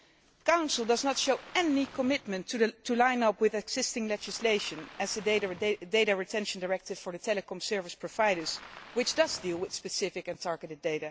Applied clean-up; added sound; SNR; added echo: none; Waves, surf; 19 dB; none.